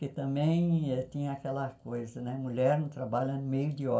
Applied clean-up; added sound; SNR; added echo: none; none; none; reverberation time 0.2 s.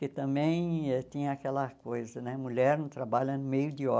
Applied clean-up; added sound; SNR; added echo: none; none; none; none.